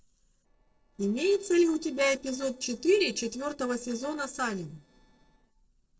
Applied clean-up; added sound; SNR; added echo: neural separator model SepFormer DNS4.